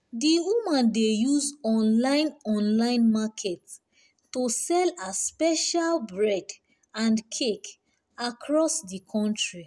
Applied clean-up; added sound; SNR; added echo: none; none; none; none.